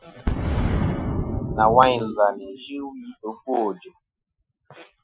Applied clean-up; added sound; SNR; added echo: classical method Wiener filter.